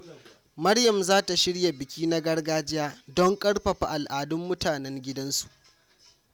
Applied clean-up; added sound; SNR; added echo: none; none; none; none.